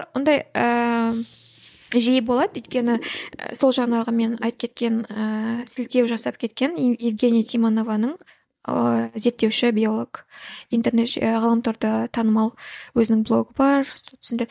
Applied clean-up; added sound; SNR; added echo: neural mask model DeepFilterNet 3.